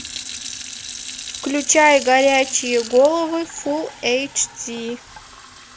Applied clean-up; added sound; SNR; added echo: none; Fill (with liquid) / Sink (filling or washing); 14 dB; none.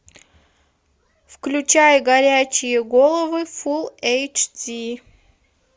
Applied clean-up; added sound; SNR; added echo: none; none; none; none.